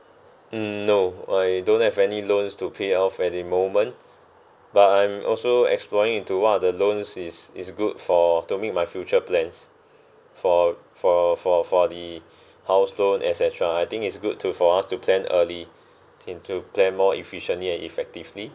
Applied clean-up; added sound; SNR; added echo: none; none; none; none.